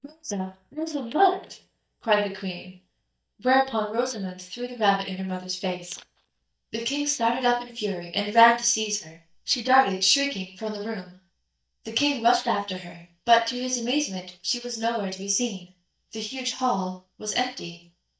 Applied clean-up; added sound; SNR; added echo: neural mask model DeepFilterNet 3.